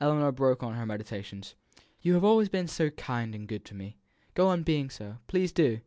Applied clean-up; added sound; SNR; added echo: none; none; none; none.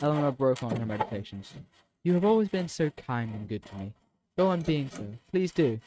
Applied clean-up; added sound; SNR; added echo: neural mask model RNNoise.